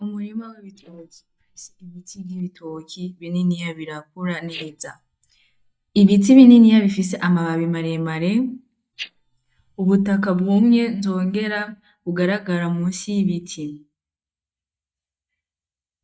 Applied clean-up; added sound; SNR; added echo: neural mask model DeepFilterNet 3.